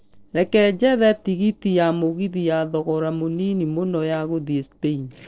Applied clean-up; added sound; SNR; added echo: neural separator model SepFormer DNS4.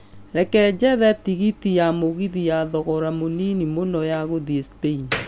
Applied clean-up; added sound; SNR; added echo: none; Slam; 18 dB; none.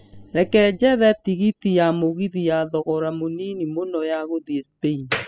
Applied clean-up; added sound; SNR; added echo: classical method spectral subtraction.